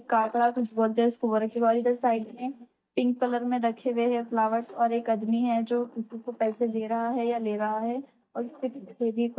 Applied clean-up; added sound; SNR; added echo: neural mask model DeepFilterNet 3.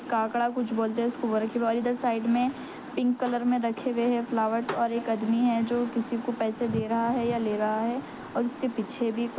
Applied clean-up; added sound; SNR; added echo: none; none; none; none.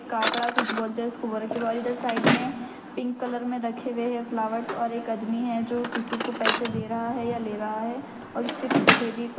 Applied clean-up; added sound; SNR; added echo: none; Drawer open or close; 2 dB; reverberation time 1.8 s.